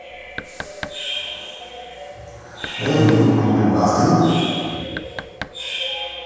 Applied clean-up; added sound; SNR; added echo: none; Knock; 15 dB; reverberation time 2.2 s.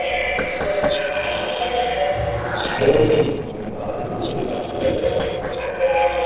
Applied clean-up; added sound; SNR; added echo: neural separator model SepFormer DNS4.